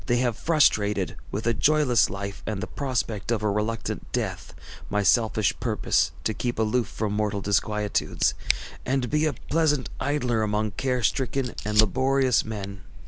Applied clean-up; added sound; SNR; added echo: none; Fire; 4 dB; none.